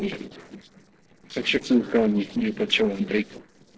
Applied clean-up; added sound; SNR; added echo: neural separator model SepFormer DNS4.